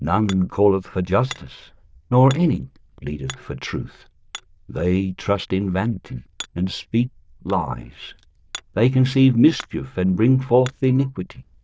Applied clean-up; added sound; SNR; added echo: neural diffusion model UNIVERSE++.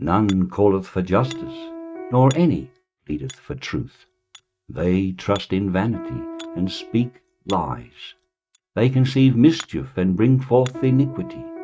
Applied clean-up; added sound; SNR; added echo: neural mask model RNNoise.